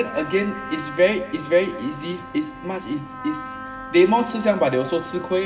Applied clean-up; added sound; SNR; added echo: none; Trumpet; 13 dB; reverberation time 1.4 s.